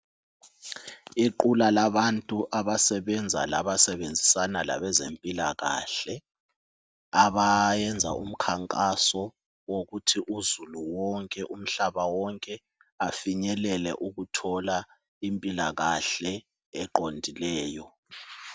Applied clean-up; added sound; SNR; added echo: none; none; none; none.